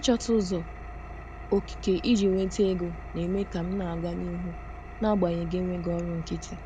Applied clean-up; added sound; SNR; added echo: none; Engine; 11 dB; none.